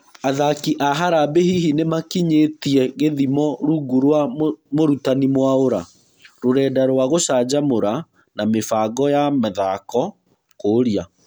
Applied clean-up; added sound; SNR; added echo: none; none; none; none.